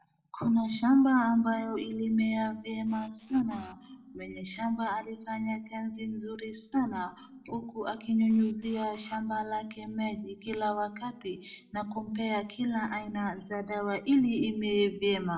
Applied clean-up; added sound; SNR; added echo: neural separator model SepFormer DNS4.